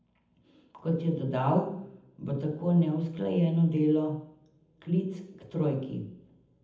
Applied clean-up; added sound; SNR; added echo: none; none; none; reverberation time 0.8 s.